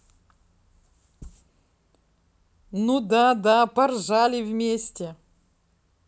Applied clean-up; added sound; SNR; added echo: none; none; none; none.